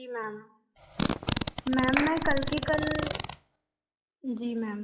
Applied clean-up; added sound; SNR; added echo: classical method log-MMSE.